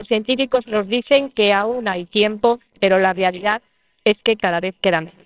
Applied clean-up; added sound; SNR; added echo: neural separator model SepFormer WHAMR!.